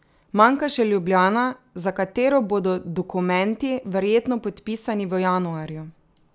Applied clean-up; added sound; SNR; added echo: none; none; none; none.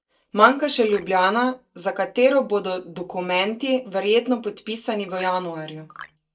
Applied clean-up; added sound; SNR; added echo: neural mask model DeepFilterNet 3.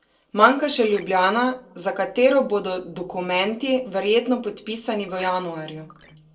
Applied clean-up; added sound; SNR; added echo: neural separator model SepFormer DNS4.